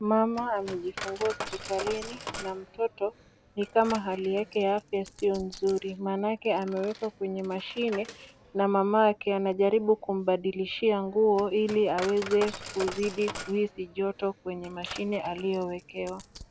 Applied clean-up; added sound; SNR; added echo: none; Coin (dropping); 15 dB; none.